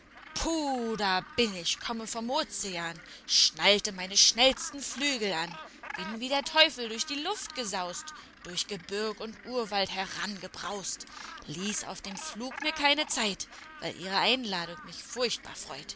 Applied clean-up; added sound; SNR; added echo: none; Gull, seagull; 17 dB; none.